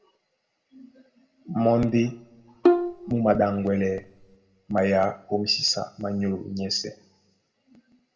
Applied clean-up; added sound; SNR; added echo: none; Bowed string instrument; 0 dB; reverberation time 0.4 s.